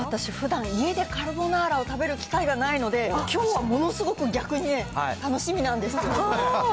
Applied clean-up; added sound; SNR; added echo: none; none; none; none.